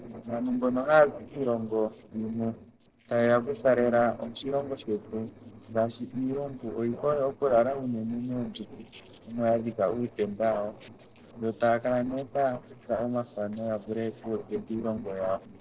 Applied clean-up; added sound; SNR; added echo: neural separator model SepFormer DNS4.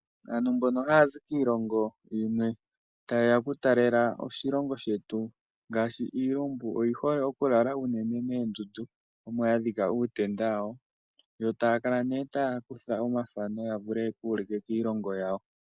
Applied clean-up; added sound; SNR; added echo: none; none; none; none.